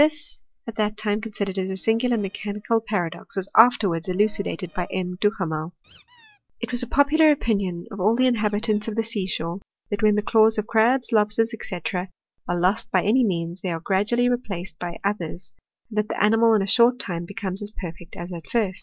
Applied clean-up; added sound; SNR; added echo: neural separator model SepFormer DNS4.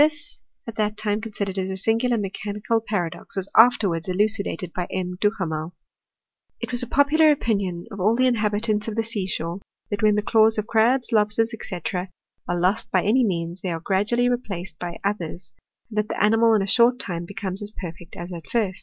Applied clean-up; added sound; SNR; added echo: none; none; none; none.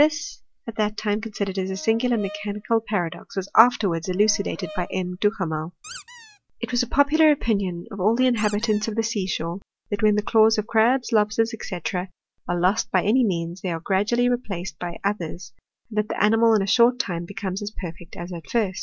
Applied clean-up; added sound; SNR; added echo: none; Squeak + Brass instrument; 19 dB; none.